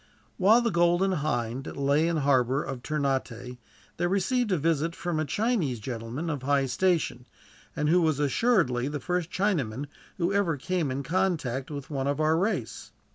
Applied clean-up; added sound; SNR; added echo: none; none; none; none.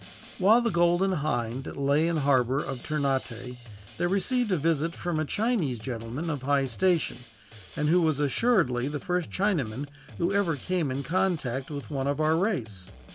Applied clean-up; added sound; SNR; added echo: none; Drum kit; 19 dB; none.